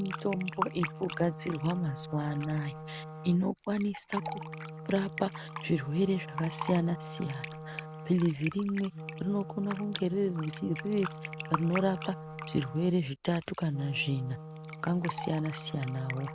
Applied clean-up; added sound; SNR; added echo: none; Fill (with liquid) + Wind instrument, woodwind instrument; 9 dB; none.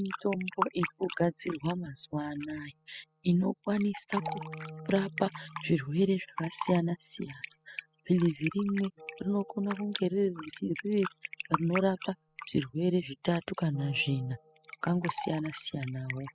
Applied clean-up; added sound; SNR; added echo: classical method spectral subtraction.